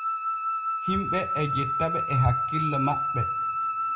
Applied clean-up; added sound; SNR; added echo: none; Wind instrument, woodwind instrument; -2 dB; reverberation time 0.8 s.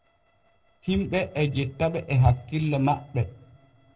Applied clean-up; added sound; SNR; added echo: neural separator model SepFormer DNS4.